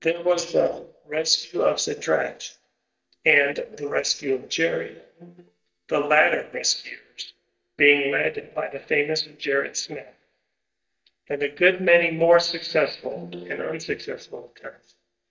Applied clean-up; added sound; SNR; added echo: neural mask model DeepFilterNet 3.